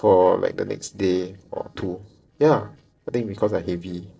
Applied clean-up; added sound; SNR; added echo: neural separator model SepFormer DNS4.